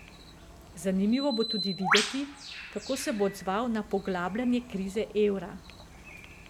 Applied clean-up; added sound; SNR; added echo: none; Bird; 6 dB; none.